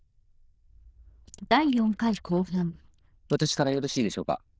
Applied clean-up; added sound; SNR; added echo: neural diffusion model UNIVERSE++.